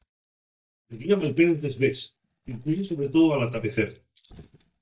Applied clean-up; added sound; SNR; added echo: neural mask model DeepFilterNet 3.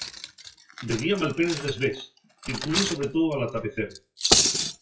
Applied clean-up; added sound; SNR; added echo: classical method WPE with log-MMSE.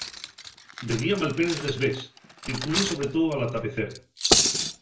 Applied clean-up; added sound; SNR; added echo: none; Cutlery, silverware; 1 dB; reverberation time 0.3 s.